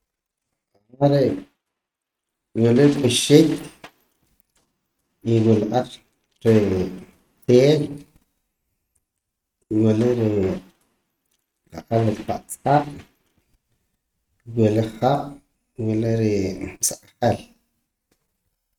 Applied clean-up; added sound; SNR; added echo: neural mask model RNNoise.